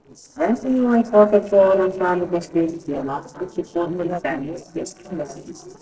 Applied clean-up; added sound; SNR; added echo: neural separator model SepFormer DNS4.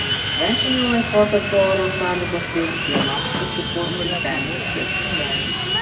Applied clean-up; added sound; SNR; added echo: none; Sawing; 0 dB; reverberation time 1.5 s.